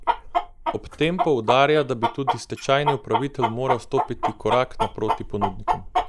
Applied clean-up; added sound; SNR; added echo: neural mask model Resemble Enhance denoiser.